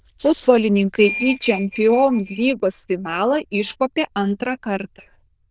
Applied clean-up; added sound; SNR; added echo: neural diffusion model UNIVERSE++.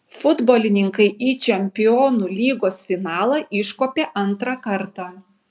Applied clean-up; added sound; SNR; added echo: none; none; none; none.